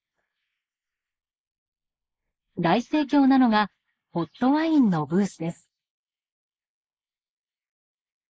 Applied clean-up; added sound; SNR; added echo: neural mask model Resemble Enhance denoiser.